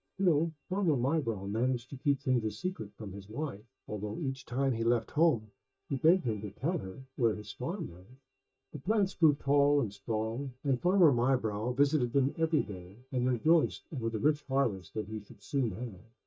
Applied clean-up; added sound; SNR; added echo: neural mask model DeepFilterNet 3.